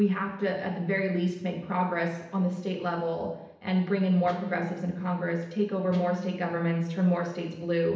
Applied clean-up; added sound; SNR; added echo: none; Guitar; 13 dB; reverberation time 0.8 s.